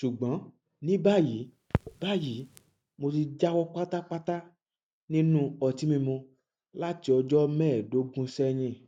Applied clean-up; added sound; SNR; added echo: none; Crackle; 9 dB; none.